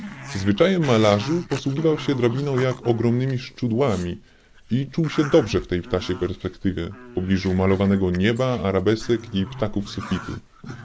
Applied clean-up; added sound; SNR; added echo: none; Growling; 16 dB; none.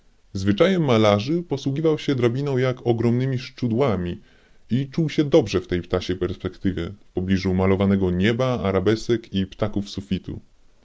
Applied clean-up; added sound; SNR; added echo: none; none; none; none.